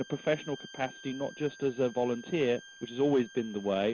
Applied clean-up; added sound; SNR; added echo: none; Bowed string instrument; 20 dB; none.